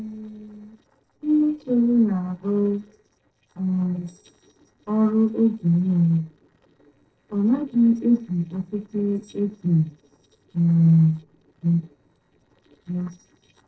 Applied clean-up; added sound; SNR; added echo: neural separator model SepFormer DNS4.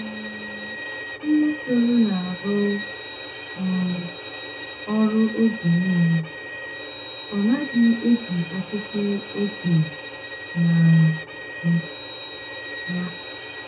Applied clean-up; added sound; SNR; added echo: none; Bowed string instrument; 10 dB; reverberation time 0.3 s.